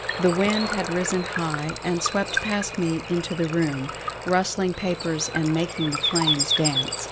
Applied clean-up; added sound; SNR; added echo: none; Water / Bird; 4 dB; none.